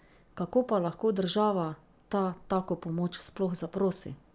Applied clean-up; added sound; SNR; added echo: none; none; none; none.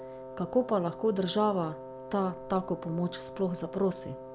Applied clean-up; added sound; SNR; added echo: none; Wind instrument, woodwind instrument; 12 dB; none.